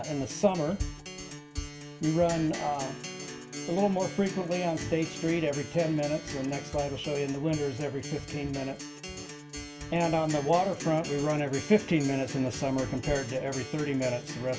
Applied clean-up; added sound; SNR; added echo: none; Acoustic guitar; 11 dB; reverberation time 0.2 s.